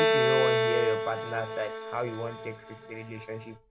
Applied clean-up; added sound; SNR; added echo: none; Bowed string instrument; -4 dB; none.